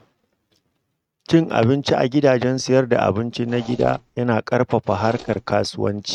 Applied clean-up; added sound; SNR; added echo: neural mask model RNNoise.